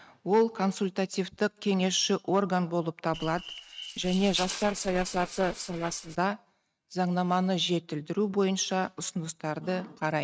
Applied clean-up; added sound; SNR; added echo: neural mask model RNNoise.